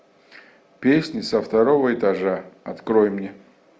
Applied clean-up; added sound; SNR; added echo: none; none; none; none.